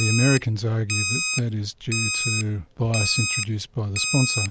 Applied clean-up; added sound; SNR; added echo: none; Alarm; 3 dB; none.